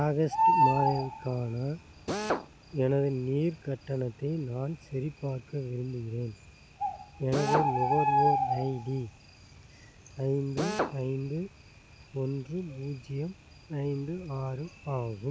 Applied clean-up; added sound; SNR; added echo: none; Drill + Bird; 1 dB; none.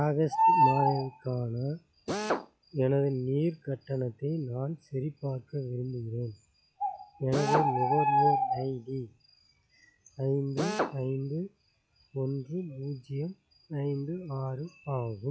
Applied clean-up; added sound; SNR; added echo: classical method log-MMSE.